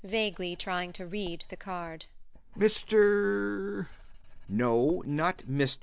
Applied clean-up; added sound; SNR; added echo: none; Writing; 15 dB; none.